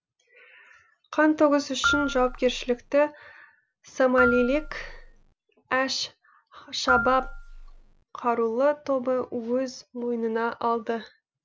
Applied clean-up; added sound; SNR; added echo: none; Marimba, xylophone; 6 dB; none.